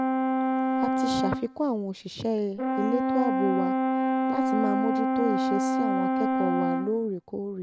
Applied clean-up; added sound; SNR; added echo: none; Brass instrument; -4 dB; none.